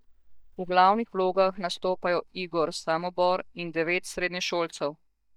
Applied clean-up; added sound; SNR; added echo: neural mask model DeepFilterNet 3.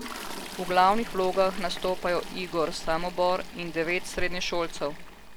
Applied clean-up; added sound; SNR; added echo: none; Toilet flush; 14 dB; none.